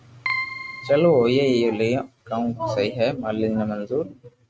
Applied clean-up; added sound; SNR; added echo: neural mask model RNNoise.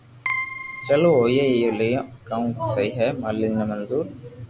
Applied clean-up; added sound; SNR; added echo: none; Keyboard (musical); 10 dB; none.